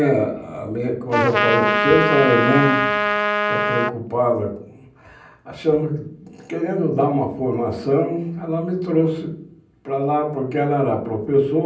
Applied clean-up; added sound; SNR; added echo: none; Trumpet; -1 dB; reverberation time 0.6 s.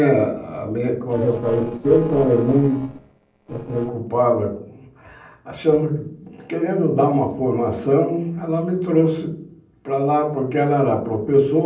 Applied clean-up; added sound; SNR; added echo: neural separator model SepFormer DNS4.